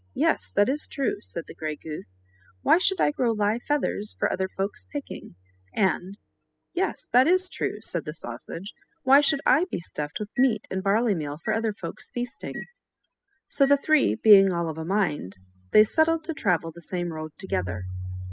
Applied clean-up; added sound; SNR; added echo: classical method spectral subtraction.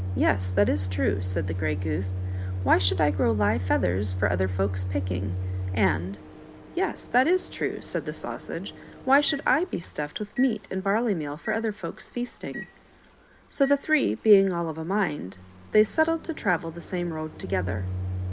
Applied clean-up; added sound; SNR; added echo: none; Microwave oven; 6 dB; none.